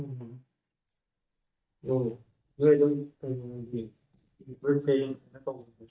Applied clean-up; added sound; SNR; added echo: neural mask model DeepFilterNet 3.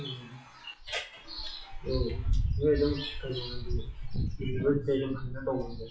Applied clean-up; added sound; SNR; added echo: classical method WPE with log-MMSE.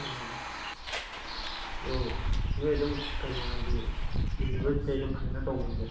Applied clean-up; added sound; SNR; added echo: none; Bus; -4 dB; reverberation time 0.8 s.